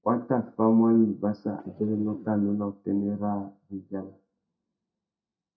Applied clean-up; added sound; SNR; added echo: neural mask model DeepFilterNet 3.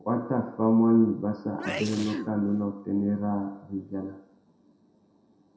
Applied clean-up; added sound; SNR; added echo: none; Sneeze; 10 dB; reverberation time 0.6 s.